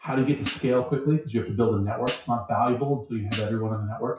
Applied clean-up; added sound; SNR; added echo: classical method WPE with log-MMSE.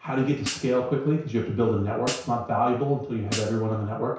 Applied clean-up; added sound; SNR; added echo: none; Hi-hat; 12 dB; reverberation time 0.6 s.